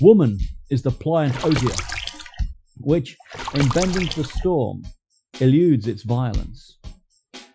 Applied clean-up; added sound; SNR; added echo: classical method Wiener filter.